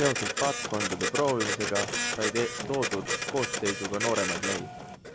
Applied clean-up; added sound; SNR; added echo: none; Printer; 1 dB; none.